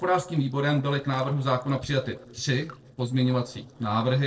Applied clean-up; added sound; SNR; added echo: neural separator model SepFormer DNS4.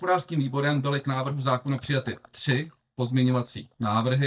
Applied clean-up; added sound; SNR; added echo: neural mask model DeepFilterNet 3.